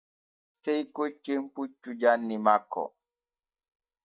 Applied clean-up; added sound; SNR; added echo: neural mask model DeepFilterNet 3.